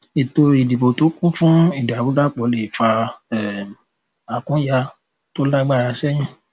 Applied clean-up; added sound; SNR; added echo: none; none; none; none.